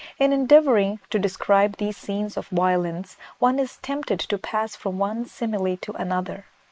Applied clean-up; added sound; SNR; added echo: neural mask model Resemble Enhance denoiser.